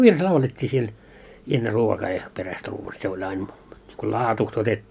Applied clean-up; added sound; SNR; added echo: none; none; none; none.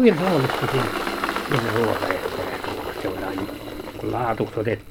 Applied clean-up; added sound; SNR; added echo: none; Engine; 4 dB; none.